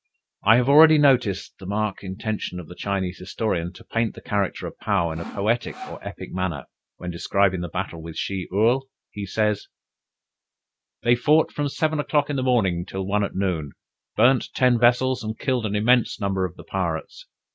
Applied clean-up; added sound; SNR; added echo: none; Sawing; 15 dB; none.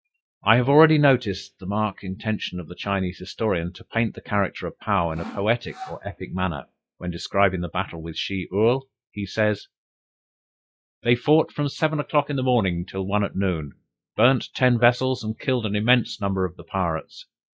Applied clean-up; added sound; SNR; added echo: classical method log-MMSE.